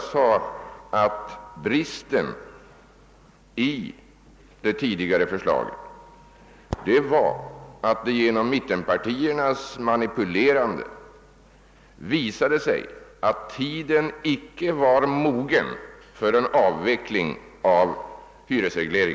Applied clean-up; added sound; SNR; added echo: none; none; none; none.